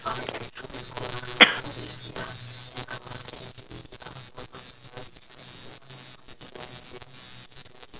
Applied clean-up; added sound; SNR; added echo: none; none; none; none.